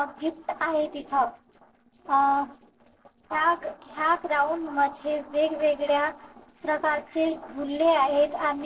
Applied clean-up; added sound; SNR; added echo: neural separator model SepFormer DNS4.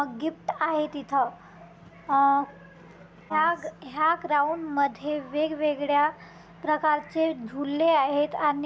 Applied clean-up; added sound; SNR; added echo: none; none; none; none.